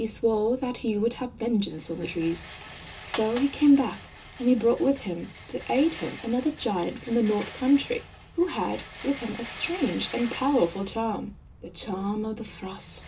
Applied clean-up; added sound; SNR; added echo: none; Rattle; 15 dB; reverberation time 0.2 s.